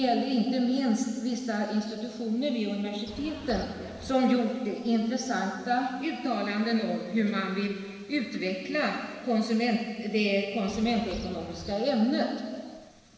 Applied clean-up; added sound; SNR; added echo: none; Bird; 14 dB; reverberation time 1.6 s.